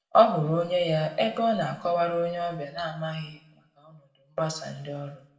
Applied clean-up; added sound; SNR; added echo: none; none; none; reverberation time 0.6 s.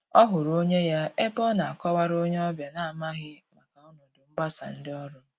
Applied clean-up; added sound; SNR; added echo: none; none; none; none.